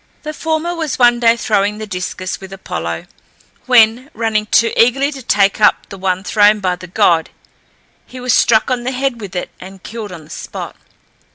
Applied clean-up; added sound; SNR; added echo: none; none; none; none.